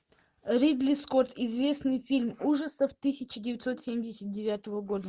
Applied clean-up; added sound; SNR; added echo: none; none; none; none.